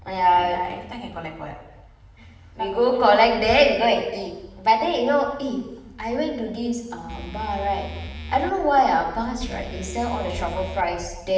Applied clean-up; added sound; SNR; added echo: none; Musical instrument; 11 dB; reverberation time 1.0 s.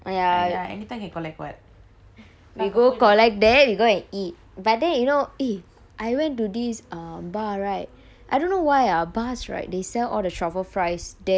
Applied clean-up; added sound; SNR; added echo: none; none; none; none.